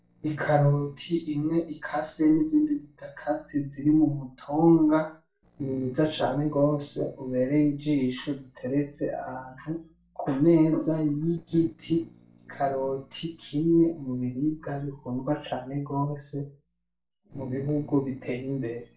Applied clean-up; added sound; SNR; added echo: neural separator model SepFormer DNS4.